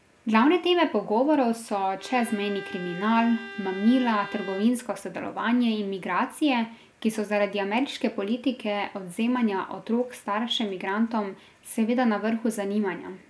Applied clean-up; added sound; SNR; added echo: none; Bowed string instrument; 14 dB; none.